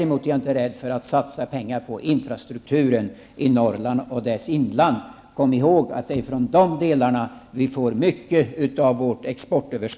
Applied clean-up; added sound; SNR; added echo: none; none; none; none.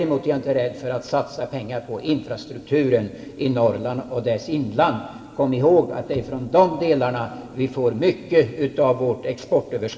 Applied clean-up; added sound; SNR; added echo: none; none; none; reverberation time 2.2 s.